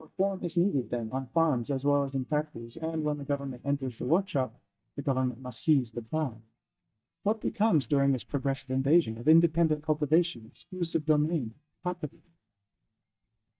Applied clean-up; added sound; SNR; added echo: neural mask model DeepFilterNet 3.